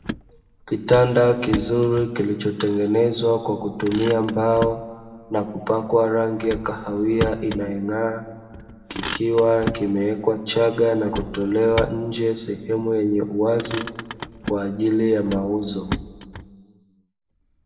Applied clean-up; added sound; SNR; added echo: none; Motor vehicle (road); 13 dB; reverberation time 1.5 s.